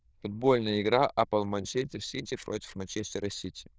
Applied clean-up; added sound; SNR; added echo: neural diffusion model UNIVERSE++.